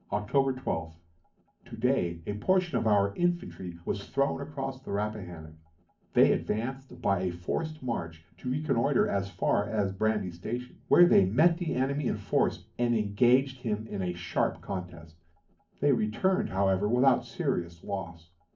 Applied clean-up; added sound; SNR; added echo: none; none; none; reverberation time 0.3 s.